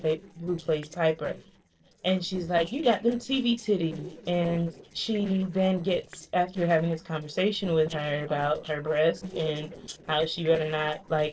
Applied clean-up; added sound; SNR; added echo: neural separator model SepFormer DNS4.